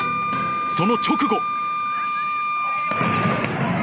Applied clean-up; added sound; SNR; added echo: none; Wind instrument, woodwind instrument; -1 dB; none.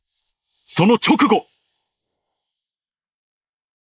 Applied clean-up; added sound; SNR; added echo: neural mask model Resemble Enhance denoiser.